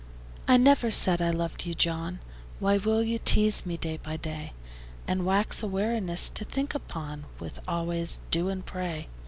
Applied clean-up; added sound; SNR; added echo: none; none; none; none.